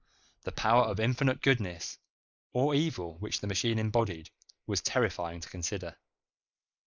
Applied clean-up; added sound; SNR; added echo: neural mask model Resemble Enhance denoiser.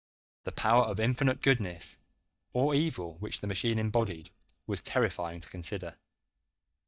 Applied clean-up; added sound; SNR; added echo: neural mask model DeepFilterNet 3.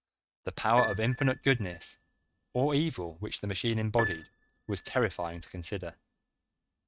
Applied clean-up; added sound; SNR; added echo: neural mask model RNNoise.